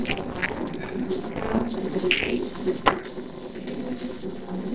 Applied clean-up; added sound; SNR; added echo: neural separator model SepFormer DNS4.